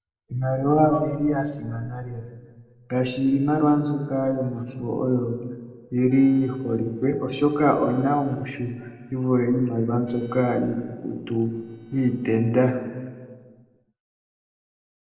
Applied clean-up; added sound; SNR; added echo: neural separator model SepFormer DNS4.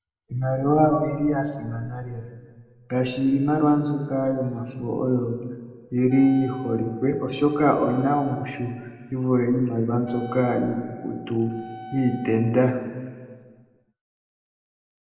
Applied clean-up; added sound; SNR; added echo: none; Wind instrument, woodwind instrument; 17 dB; reverberation time 1.6 s.